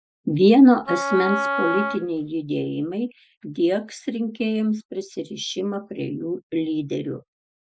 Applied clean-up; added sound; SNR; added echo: none; Wind instrument, woodwind instrument; 4 dB; none.